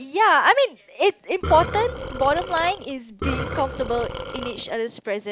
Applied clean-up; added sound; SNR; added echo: none; Burping, eructation; 8 dB; none.